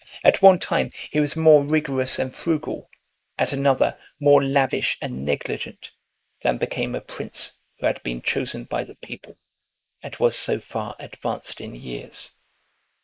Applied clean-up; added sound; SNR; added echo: neural mask model Resemble Enhance denoiser.